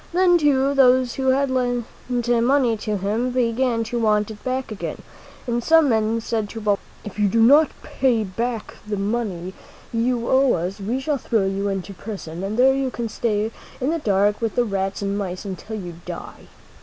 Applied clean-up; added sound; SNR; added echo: none; none; none; none.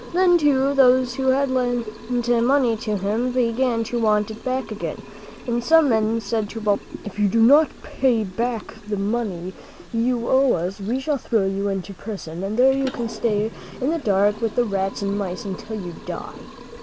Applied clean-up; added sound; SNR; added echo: none; Liquid; 17 dB; none.